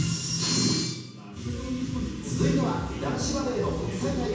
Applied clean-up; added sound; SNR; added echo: none; none; none; reverberation time 1.2 s.